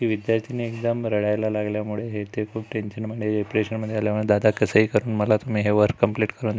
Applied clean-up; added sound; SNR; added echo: none; none; none; none.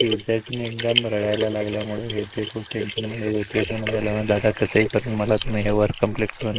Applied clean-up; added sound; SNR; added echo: neural mask model Resemble Enhance denoiser.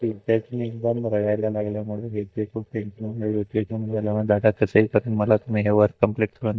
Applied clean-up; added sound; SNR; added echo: neural mask model DeepFilterNet 3.